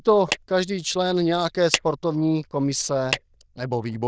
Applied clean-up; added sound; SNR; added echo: neural diffusion model UNIVERSE++.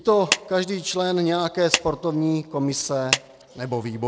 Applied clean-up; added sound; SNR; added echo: none; Clapping; 7 dB; none.